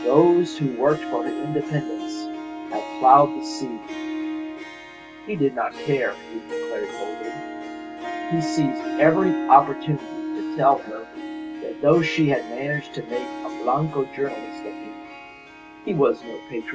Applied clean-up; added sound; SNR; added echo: none; Harp; 8 dB; none.